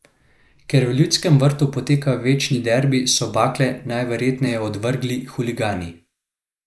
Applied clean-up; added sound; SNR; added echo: neural mask model Resemble Enhance denoiser.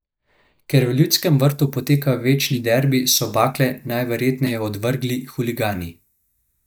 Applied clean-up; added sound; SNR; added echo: neural mask model DeepFilterNet 3.